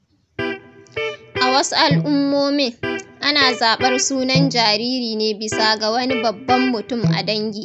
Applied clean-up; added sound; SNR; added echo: none; Electric guitar; 5 dB; none.